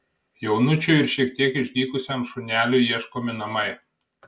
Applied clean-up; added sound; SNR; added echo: none; none; none; none.